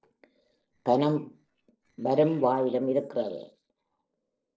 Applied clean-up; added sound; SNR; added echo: neural separator model SepFormer DNS4.